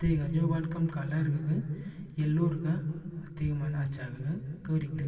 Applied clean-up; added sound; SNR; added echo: none; none; none; reverberation time 2.6 s.